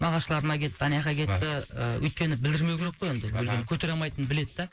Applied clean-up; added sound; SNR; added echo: neural mask model Resemble Enhance denoiser.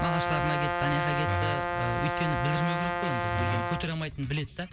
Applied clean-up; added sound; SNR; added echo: none; Brass instrument; 0 dB; none.